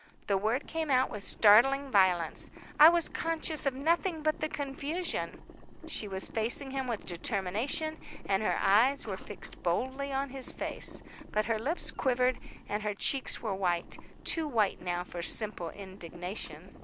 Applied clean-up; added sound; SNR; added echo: none; Boiling; 16 dB; none.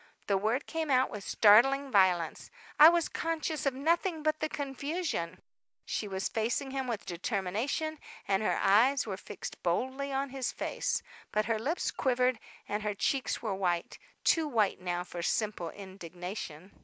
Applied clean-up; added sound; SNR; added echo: none; none; none; none.